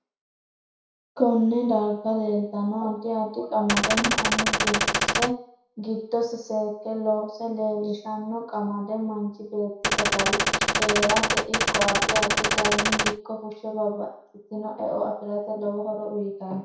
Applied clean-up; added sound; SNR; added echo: none; Gunshot, gunfire; -4 dB; reverberation time 0.6 s.